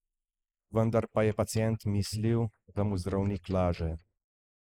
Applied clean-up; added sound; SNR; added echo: neural mask model Resemble Enhance denoiser.